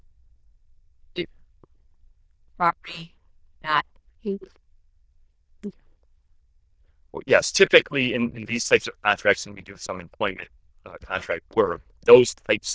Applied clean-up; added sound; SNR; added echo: neural diffusion model UNIVERSE++.